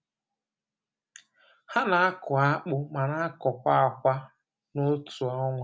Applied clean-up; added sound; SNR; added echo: none; none; none; none.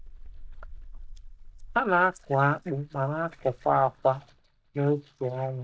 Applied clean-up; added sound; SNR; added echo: neural mask model DeepFilterNet 3.